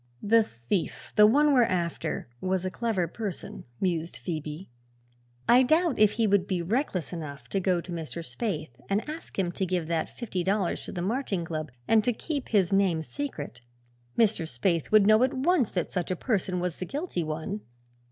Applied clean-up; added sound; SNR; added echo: none; none; none; none.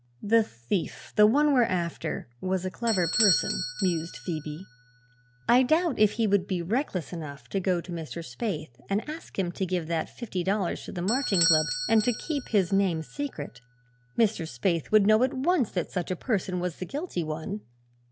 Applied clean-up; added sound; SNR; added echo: none; Bell / Doorbell; 10 dB; none.